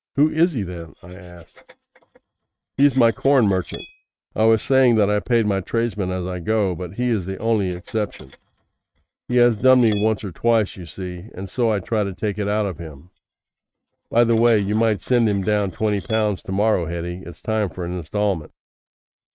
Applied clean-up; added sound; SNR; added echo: neural mask model RNNoise.